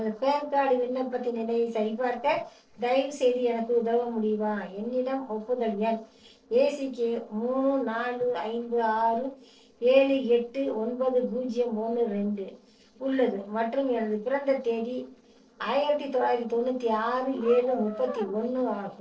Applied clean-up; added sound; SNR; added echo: neural separator model SepFormer DNS4.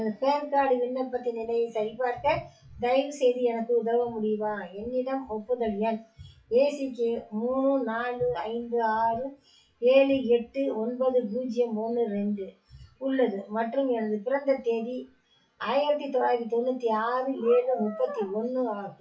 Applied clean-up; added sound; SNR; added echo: classical method WPE with log-MMSE.